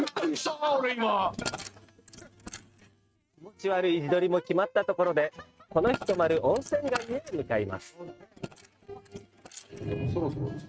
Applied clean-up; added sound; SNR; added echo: neural mask model RNNoise.